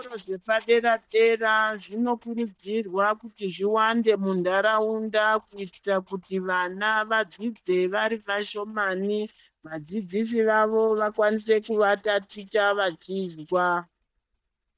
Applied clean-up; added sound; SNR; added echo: neural mask model DeepFilterNet 3.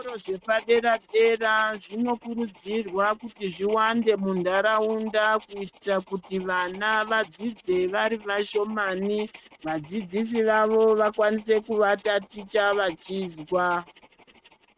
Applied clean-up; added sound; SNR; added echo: neural mask model RNNoise.